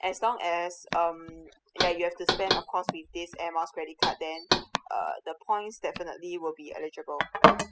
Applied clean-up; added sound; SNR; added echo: classical method spectral subtraction.